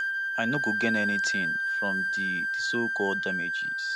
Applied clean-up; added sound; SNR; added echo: none; Wind instrument, woodwind instrument; -4 dB; none.